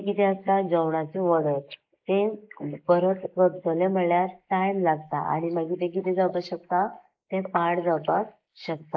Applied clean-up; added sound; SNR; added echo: neural mask model Resemble Enhance denoiser.